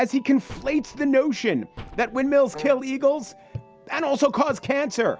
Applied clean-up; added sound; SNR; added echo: none; Wind instrument, woodwind instrument + Slam; 19 dB; none.